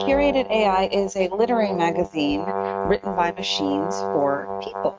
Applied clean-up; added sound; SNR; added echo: neural mask model RNNoise.